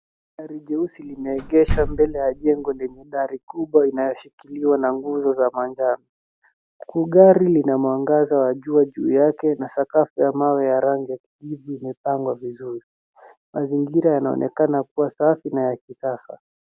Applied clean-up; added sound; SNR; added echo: none; Slam; 7 dB; none.